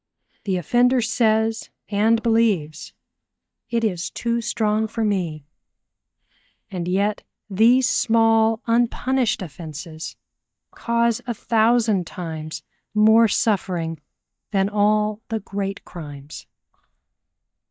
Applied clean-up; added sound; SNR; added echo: neural mask model DeepFilterNet 3.